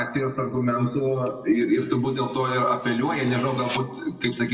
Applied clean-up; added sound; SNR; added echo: none; Cutlery, silverware; 13 dB; reverberation time 1.0 s.